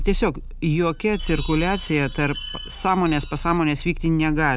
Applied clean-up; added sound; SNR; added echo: none; Purr + Chime; 7 dB; none.